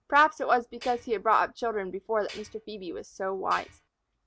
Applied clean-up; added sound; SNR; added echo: none; Tools; 18 dB; none.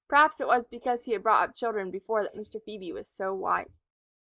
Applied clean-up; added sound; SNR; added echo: neural mask model Resemble Enhance denoiser.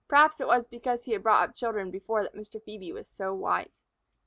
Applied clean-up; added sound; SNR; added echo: none; none; none; none.